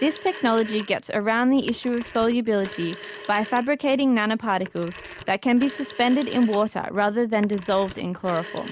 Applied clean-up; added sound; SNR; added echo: none; Telephone; 17 dB; none.